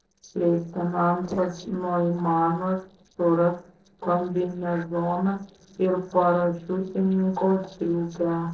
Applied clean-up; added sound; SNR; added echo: neural separator model SepFormer DNS4.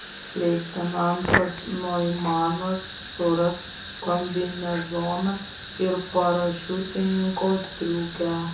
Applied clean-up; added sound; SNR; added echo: none; Fire; 5 dB; reverberation time 0.6 s.